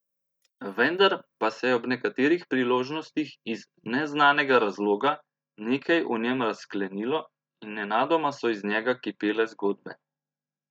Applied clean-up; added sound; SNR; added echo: neural mask model DeepFilterNet 3.